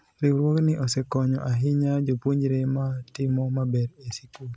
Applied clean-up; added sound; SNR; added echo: none; none; none; none.